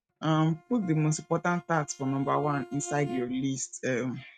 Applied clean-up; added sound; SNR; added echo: neural mask model RNNoise.